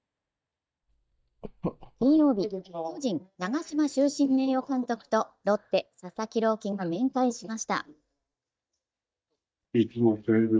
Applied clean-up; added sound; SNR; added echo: neural mask model DeepFilterNet 3.